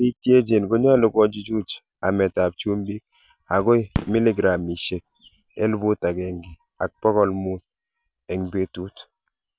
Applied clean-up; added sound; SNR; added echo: none; Fireworks; 15 dB; none.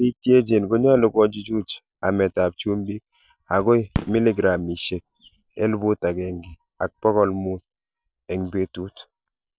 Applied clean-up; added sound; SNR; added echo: neural separator model SepFormer DNS4.